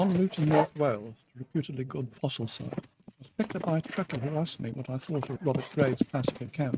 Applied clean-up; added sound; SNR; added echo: neural mask model RNNoise.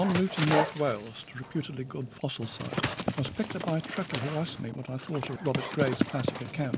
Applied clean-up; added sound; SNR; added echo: none; Dog; 2 dB; none.